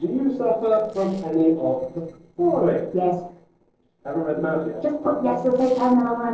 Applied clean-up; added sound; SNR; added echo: neural separator model SepFormer DNS4.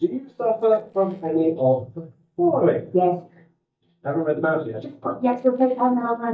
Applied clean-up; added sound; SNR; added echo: neural mask model DeepFilterNet 3.